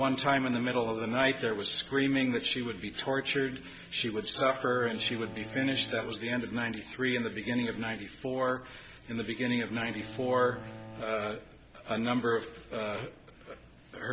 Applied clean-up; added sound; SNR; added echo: none; Bowed string instrument; 18 dB; none.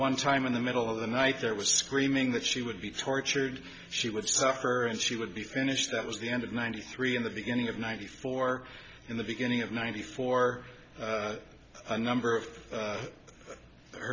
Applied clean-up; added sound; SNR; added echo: none; none; none; none.